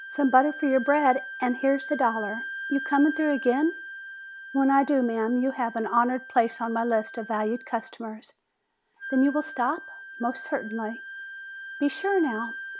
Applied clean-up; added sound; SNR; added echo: none; Wind instrument, woodwind instrument; 12 dB; none.